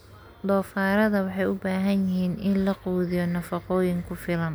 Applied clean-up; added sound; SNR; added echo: none; none; none; none.